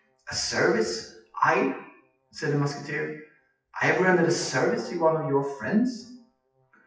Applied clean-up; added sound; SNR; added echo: classical method WPE with log-MMSE.